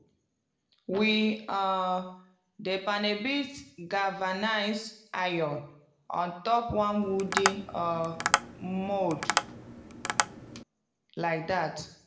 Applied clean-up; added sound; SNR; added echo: none; Tap; 1 dB; reverberation time 0.6 s.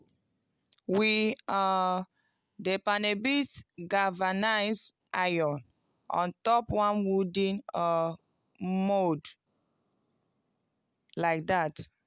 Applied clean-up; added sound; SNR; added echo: none; none; none; none.